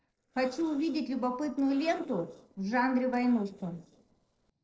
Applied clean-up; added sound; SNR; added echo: neural separator model SepFormer DNS4.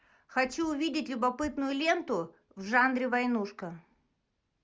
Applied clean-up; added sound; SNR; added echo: none; none; none; none.